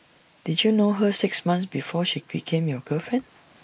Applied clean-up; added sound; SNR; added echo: neural mask model Resemble Enhance denoiser.